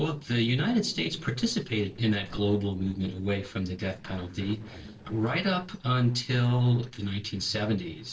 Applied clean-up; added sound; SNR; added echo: neural separator model SepFormer DNS4.